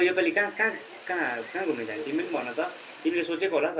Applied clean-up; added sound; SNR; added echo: none; Mechanisms; 18 dB; reverberation time 0.3 s.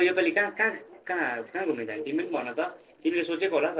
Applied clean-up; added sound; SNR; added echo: neural separator model SepFormer DNS4.